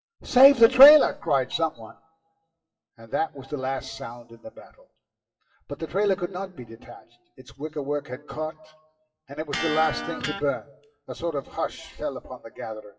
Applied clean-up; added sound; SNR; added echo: classical method WPE with log-MMSE.